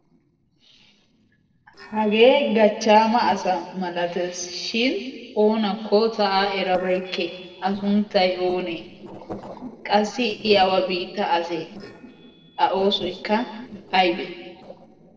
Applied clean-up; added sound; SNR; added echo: neural separator model SepFormer DNS4.